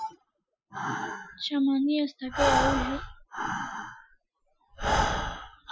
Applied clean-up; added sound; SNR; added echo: classical method Wiener filter.